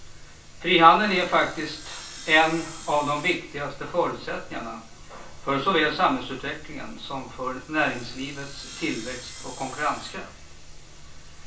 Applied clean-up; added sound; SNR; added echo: none; Sawing; 18 dB; reverberation time 0.3 s.